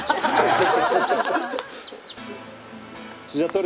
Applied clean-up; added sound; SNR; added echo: none; Bird vocalization, bird call, bird song; 15 dB; none.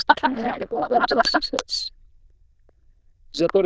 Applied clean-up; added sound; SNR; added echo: neural diffusion model UNIVERSE++.